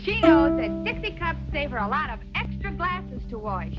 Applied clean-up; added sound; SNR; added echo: none; Plucked string instrument; -4 dB; none.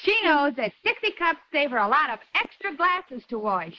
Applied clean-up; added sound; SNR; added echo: neural mask model Resemble Enhance denoiser.